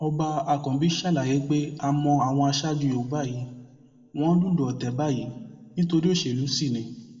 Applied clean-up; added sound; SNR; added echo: none; none; none; reverberation time 1.0 s.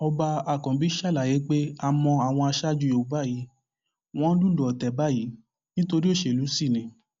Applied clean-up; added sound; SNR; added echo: none; none; none; none.